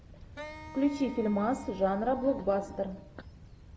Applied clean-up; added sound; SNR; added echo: none; Wind instrument, woodwind instrument + Bird vocalization, bird call, bird song; 15 dB; none.